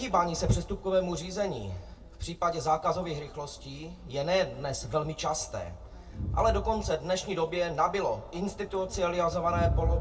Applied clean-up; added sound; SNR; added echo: none; Crowd; 7 dB; reverberation time 0.1 s.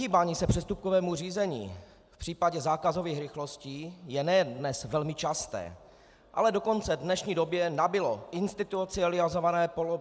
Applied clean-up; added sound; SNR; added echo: none; none; none; none.